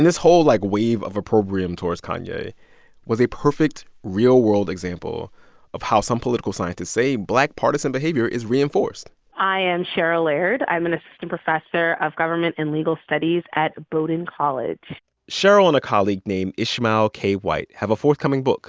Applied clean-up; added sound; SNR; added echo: none; none; none; none.